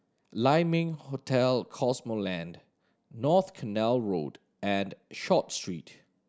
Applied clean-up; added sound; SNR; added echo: none; none; none; none.